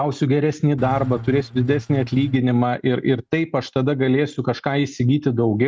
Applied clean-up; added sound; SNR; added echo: neural mask model RNNoise.